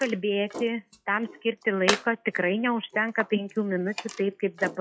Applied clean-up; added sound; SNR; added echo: classical method log-MMSE.